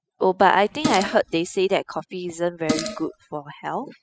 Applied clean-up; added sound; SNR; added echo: classical method spectral subtraction.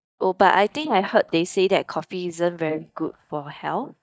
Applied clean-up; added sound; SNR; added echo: neural mask model DeepFilterNet 3.